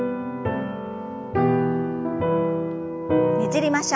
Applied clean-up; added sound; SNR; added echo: none; none; none; none.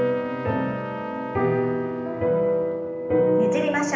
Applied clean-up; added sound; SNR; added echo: none; Trumpet; 15 dB; reverberation time 0.8 s.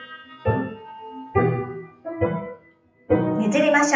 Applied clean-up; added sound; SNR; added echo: classical method WPE with log-MMSE.